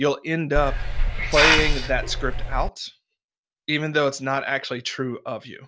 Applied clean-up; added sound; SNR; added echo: none; Hiss; -4 dB; none.